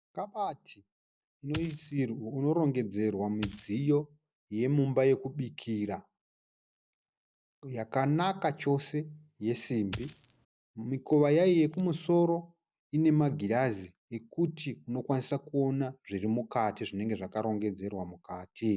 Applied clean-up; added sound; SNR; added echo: none; Coin (dropping); 10 dB; none.